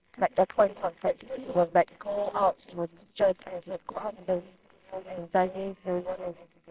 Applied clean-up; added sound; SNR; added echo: neural separator model SepFormer WHAMR!.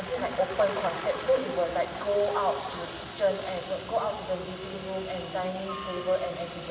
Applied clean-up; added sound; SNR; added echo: none; Aircraft; 10 dB; reverberation time 2.0 s.